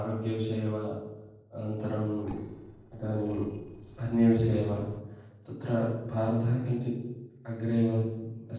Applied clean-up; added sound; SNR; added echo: neural separator model SepFormer DNS4.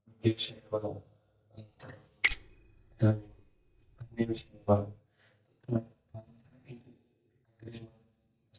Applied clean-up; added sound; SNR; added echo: neural mask model DeepFilterNet 3.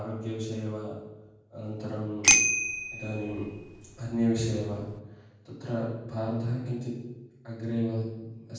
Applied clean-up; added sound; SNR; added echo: none; Bicycle bell; -4 dB; reverberation time 1.2 s.